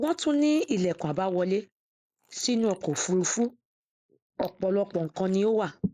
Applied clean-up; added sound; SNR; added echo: neural mask model Resemble Enhance denoiser.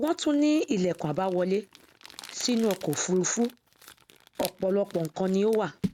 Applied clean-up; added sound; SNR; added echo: none; Crumpling, crinkling; 16 dB; none.